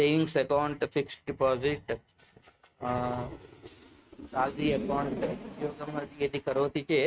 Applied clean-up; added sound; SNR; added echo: neural mask model RNNoise.